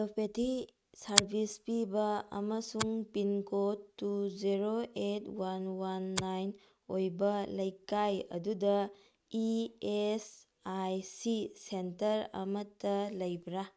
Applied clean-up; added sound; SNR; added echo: neural mask model RNNoise.